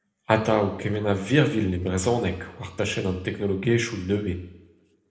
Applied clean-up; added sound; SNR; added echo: neural separator model SepFormer DNS4.